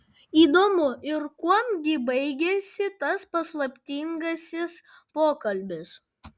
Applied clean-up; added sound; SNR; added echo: none; none; none; none.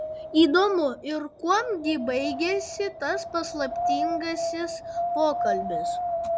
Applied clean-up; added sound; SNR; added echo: none; Wind; 4 dB; none.